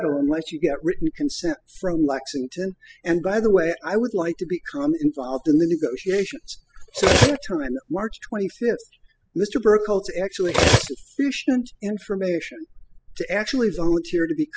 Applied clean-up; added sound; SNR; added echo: classical method spectral subtraction.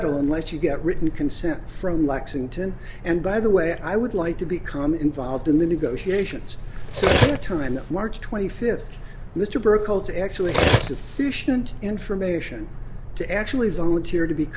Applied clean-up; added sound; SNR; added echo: none; Cutlery, silverware; 0 dB; none.